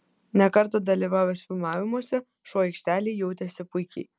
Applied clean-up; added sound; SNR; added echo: none; none; none; none.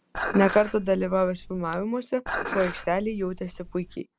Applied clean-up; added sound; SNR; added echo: none; Dishes, pots, and pans; 9 dB; none.